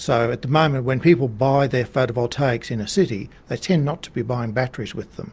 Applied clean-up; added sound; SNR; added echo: none; none; none; none.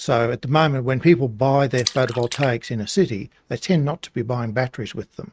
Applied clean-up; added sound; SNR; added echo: neural mask model RNNoise.